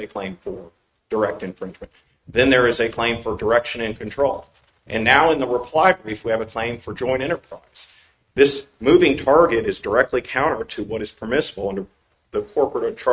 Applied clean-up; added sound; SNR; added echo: neural mask model RNNoise.